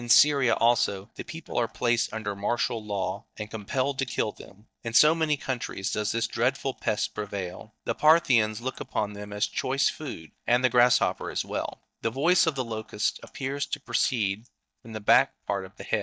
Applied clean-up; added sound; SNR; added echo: neural mask model DeepFilterNet 3.